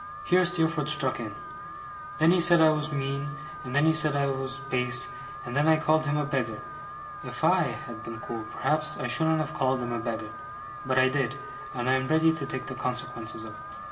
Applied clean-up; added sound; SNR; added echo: none; Alarm; 12 dB; reverberation time 2.9 s.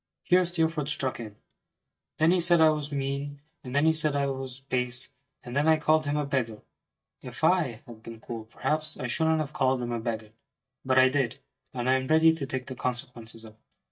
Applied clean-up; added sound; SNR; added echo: neural mask model DeepFilterNet 3.